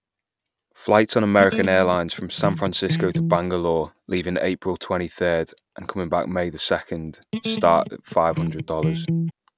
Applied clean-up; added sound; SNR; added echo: none; Electric guitar; 4 dB; none.